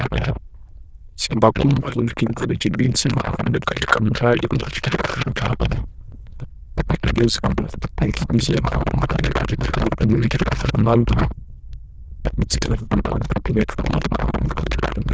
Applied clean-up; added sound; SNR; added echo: neural diffusion model UNIVERSE++.